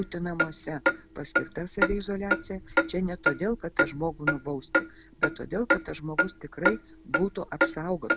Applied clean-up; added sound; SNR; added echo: none; Clock; -3 dB; none.